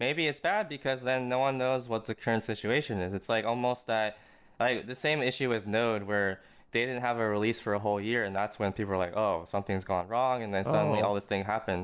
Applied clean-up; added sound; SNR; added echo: none; none; none; none.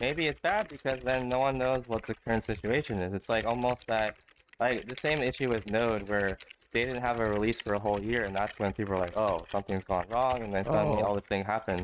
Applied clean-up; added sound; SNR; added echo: neural mask model RNNoise.